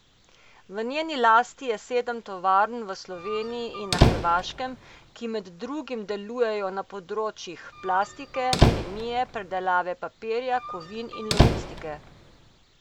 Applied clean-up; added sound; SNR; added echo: none; Squeak; -2 dB; none.